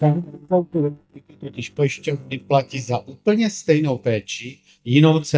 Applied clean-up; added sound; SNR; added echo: neural mask model DeepFilterNet 3.